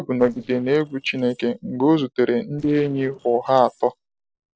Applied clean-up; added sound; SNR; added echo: neural separator model SepFormer DNS4.